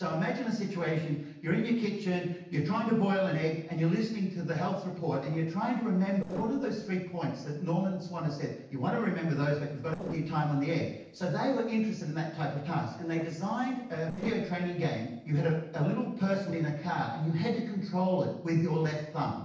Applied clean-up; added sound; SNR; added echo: neural separator model SepFormer DNS4.